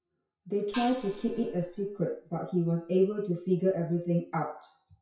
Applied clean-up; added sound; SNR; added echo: classical method WPE with log-MMSE.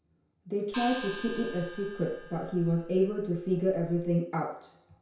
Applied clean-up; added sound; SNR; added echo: none; Gong; 13 dB; reverberation time 0.6 s.